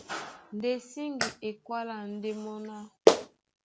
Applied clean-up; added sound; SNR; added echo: none; Clapping; -5 dB; none.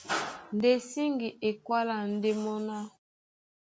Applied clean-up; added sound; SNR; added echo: none; none; none; none.